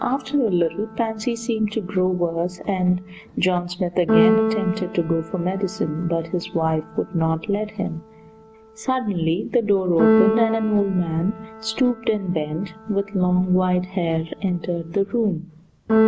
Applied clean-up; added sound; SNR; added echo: none; Keyboard (musical); 5 dB; none.